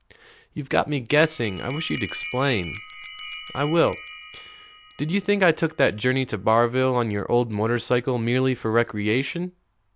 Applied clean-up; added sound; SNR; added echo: none; Bell; 13 dB; none.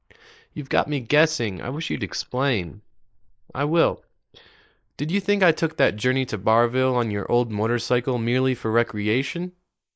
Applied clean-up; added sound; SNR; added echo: neural mask model Resemble Enhance denoiser.